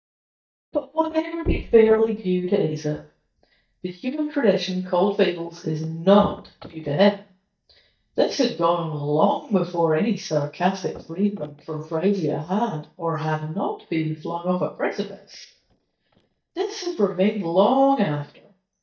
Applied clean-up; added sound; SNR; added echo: neural mask model DeepFilterNet 3.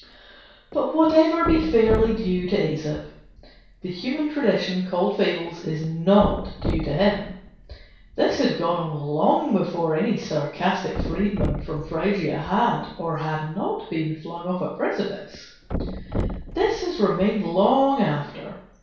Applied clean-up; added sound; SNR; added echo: none; Thump, thud; 11 dB; reverberation time 0.6 s.